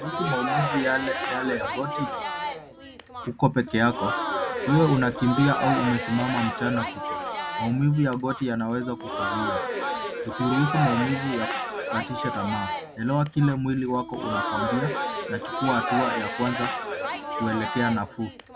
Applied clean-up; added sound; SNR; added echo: none; Crowd; 3 dB; none.